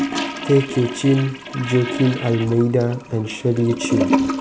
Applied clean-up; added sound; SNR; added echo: none; Toilet flush / Gurgling; 5 dB; none.